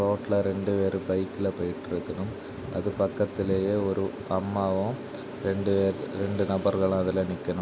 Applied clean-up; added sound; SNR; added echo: none; none; none; none.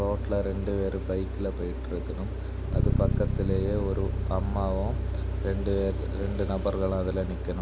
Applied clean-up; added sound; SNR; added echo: none; Bass guitar; -1 dB; none.